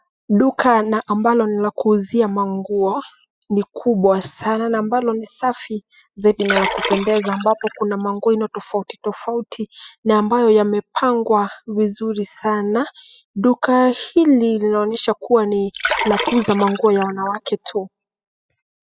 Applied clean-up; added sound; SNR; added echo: classical method spectral subtraction.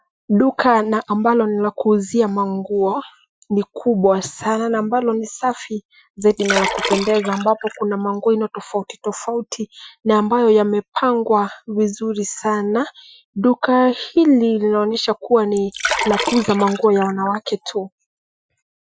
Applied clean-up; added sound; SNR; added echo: classical method Wiener filter.